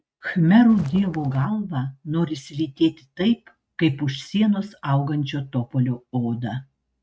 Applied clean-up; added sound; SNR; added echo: neural mask model RNNoise.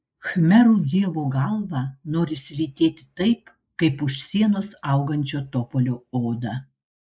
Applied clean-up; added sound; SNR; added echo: neural mask model Resemble Enhance denoiser.